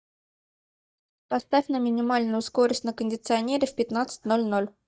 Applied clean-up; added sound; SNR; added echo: neural mask model DeepFilterNet 3.